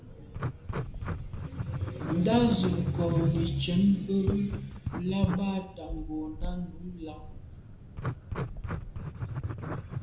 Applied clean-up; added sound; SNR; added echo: none; Writing; 5 dB; reverberation time 0.5 s.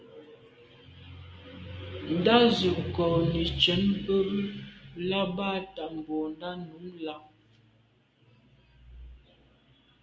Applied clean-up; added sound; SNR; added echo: none; none; none; none.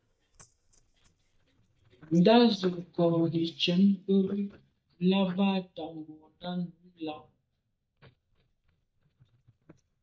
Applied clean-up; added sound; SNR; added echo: neural mask model DeepFilterNet 3.